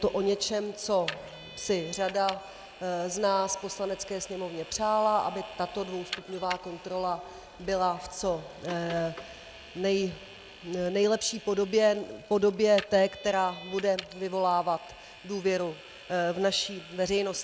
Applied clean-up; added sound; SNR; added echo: none; Vehicle; 17 dB; none.